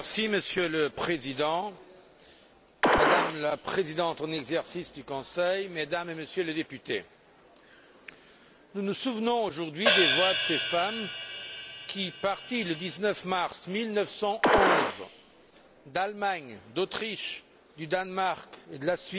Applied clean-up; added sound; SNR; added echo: none; Gunshot, gunfire + Hi-hat; -3 dB; none.